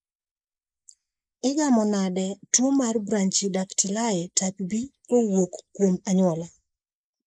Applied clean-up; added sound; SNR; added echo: neural mask model Resemble Enhance denoiser.